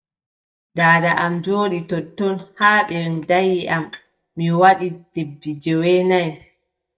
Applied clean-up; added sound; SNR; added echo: neural mask model DeepFilterNet 3.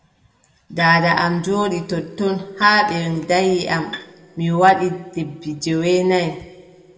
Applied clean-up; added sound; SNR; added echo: none; Bowed string instrument; 20 dB; reverberation time 1.3 s.